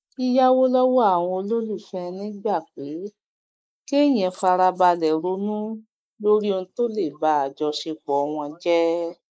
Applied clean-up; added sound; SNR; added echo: neural mask model Resemble Enhance denoiser.